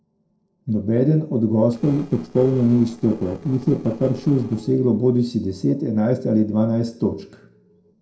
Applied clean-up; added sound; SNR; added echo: neural separator model SepFormer DNS4.